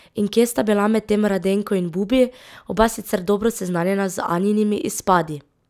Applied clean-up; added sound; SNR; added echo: none; none; none; none.